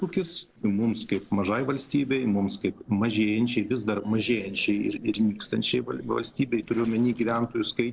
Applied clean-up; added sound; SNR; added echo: neural separator model SepFormer DNS4.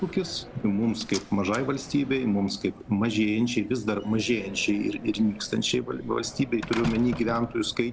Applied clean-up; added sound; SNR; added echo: none; Slam; 14 dB; none.